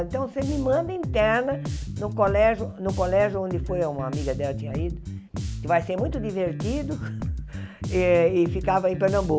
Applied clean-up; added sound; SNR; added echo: none; Bass guitar; 6 dB; none.